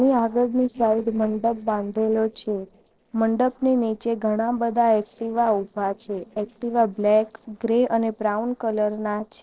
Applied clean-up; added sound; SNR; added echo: neural separator model SepFormer DNS4.